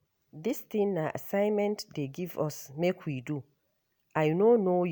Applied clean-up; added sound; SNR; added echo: none; none; none; none.